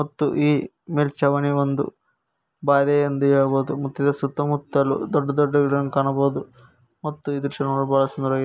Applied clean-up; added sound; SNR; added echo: none; none; none; none.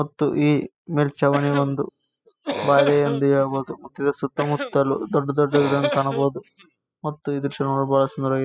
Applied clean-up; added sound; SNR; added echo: classical method spectral subtraction.